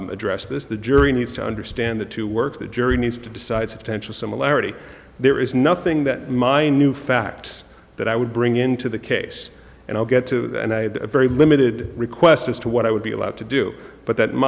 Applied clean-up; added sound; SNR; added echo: none; none; none; none.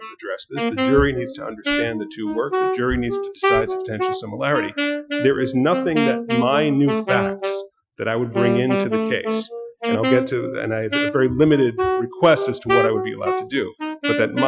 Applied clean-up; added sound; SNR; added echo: classical method Wiener filter.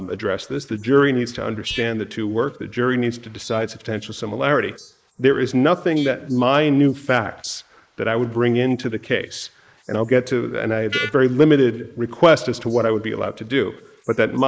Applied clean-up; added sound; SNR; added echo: neural mask model Resemble Enhance denoiser.